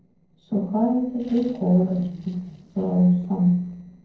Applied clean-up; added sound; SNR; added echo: neural separator model SepFormer DNS4.